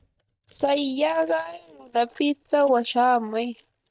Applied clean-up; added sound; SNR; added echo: neural mask model DeepFilterNet 3.